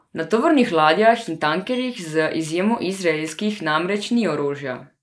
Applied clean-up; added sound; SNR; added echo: neural mask model Resemble Enhance denoiser.